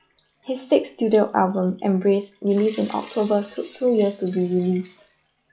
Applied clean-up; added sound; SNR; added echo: classical method log-MMSE.